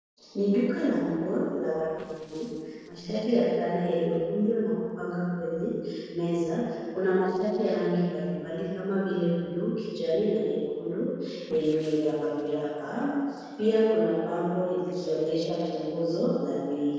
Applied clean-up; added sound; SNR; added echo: neural separator model SepFormer DNS4.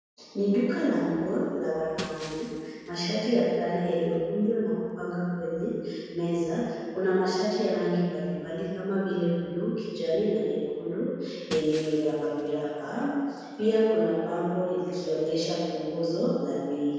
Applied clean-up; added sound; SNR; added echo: none; Shatter; 18 dB; reverberation time 1.9 s.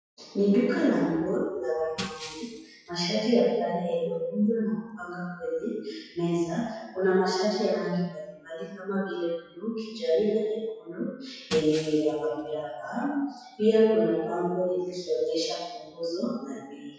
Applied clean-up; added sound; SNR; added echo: classical method WPE with log-MMSE.